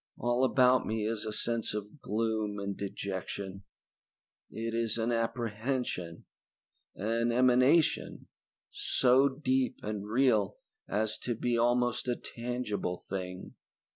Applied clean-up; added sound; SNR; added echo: none; none; none; none.